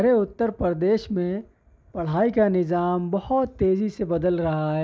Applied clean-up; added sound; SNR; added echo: none; none; none; none.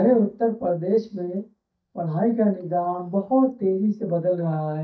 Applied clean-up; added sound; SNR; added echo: neural mask model DeepFilterNet 3.